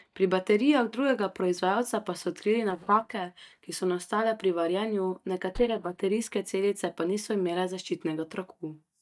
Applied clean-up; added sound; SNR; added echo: neural mask model DeepFilterNet 3.